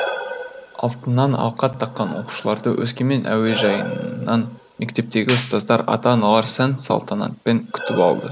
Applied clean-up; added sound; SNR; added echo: none; Breathing; 13 dB; none.